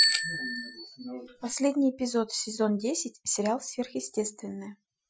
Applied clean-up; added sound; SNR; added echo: classical method Wiener filter.